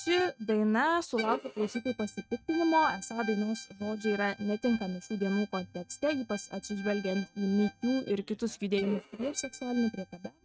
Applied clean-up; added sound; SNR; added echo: neural mask model RNNoise.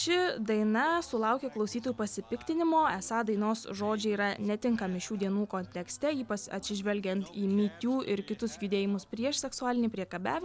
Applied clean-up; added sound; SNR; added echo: none; none; none; none.